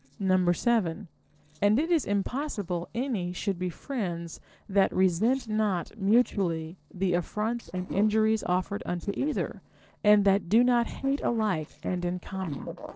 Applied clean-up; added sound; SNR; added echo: neural separator model SepFormer DNS4.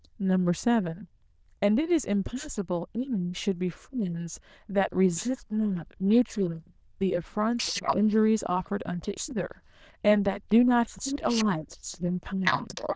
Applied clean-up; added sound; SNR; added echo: neural diffusion model UNIVERSE++.